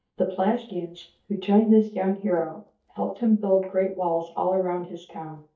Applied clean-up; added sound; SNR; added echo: neural mask model DeepFilterNet 3.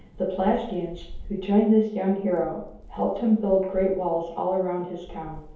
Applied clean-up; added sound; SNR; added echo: none; Thunder / Rain; 18 dB; reverberation time 0.7 s.